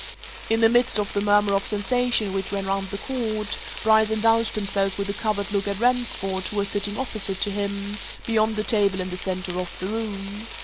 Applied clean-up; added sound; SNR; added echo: none; Frying (food); 9 dB; none.